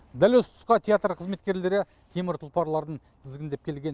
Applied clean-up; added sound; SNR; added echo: none; none; none; none.